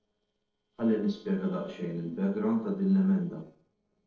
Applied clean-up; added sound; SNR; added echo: neural separator model SepFormer DNS4.